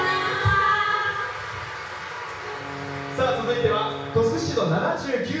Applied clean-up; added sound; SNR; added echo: none; Wind instrument, woodwind instrument; 13 dB; reverberation time 0.6 s.